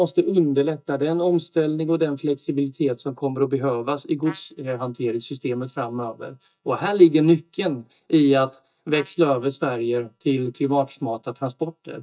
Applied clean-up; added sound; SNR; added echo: neural mask model DeepFilterNet 3.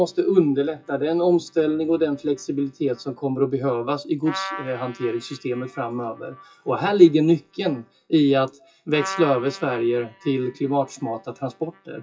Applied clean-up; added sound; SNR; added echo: classical method WPE with log-MMSE.